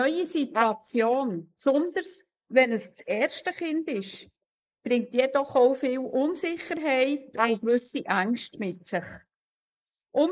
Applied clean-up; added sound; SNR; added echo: neural mask model Resemble Enhance denoiser.